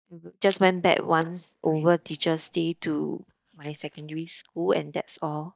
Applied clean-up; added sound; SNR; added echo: neural mask model DeepFilterNet 3.